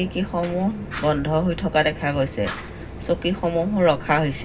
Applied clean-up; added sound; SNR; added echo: none; Fire; 12 dB; reverberation time 0.4 s.